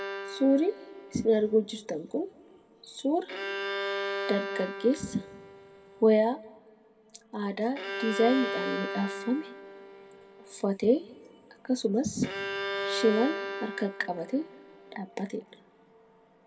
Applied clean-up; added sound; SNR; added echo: none; Bowed string instrument; 8 dB; reverberation time 0.9 s.